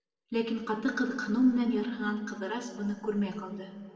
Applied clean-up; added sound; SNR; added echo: none; none; none; reverberation time 2.1 s.